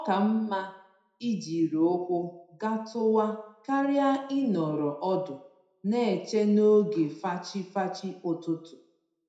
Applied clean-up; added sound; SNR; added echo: none; none; none; reverberation time 0.6 s.